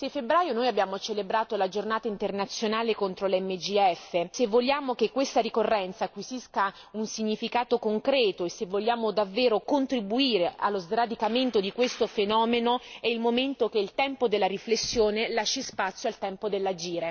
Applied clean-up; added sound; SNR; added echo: none; none; none; none.